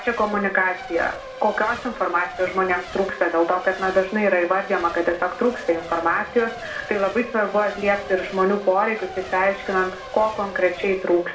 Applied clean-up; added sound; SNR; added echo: none; Race car, auto racing / Accelerating, revving, vroom / Mechanisms; 14 dB; reverberation time 0.4 s.